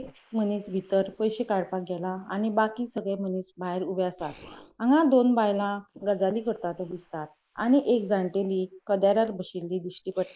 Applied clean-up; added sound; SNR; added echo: neural mask model Resemble Enhance denoiser.